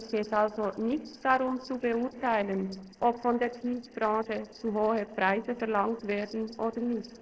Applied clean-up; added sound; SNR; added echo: neural separator model SepFormer DNS4.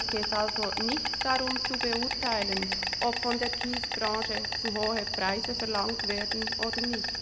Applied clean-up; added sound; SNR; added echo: none; Insect; -1 dB; none.